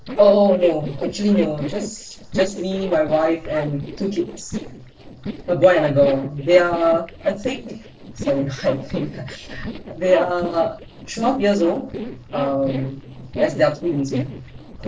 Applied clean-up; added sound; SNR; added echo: neural separator model SepFormer DNS4.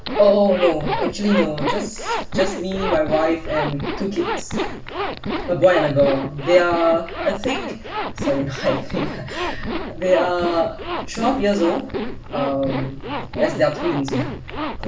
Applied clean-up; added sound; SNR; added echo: none; Zipper (clothing); 5 dB; reverberation time 0.3 s.